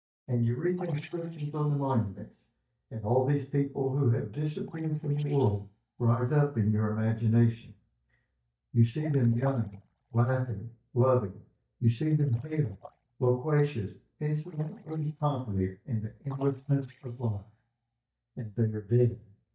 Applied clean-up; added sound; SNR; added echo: neural mask model DeepFilterNet 3.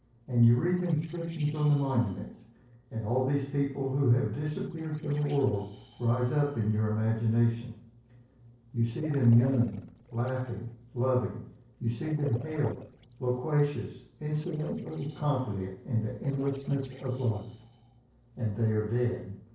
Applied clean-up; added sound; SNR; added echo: neural separator model SepFormer DNS4.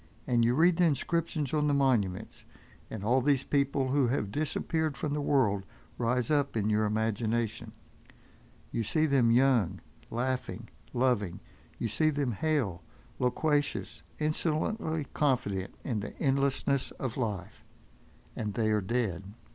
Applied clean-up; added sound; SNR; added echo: none; none; none; none.